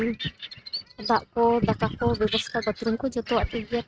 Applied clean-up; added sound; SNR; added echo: neural mask model RNNoise.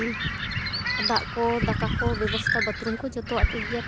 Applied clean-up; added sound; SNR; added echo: none; Bird; 0 dB; none.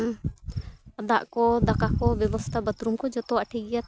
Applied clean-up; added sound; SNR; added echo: none; none; none; none.